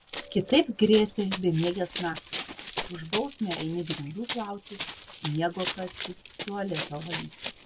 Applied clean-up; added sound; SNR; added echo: none; Run; 3 dB; none.